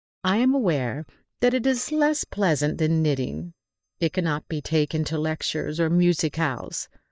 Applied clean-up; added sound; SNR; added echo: neural mask model DeepFilterNet 3.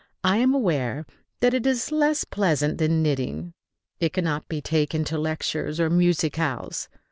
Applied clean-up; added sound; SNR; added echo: none; none; none; none.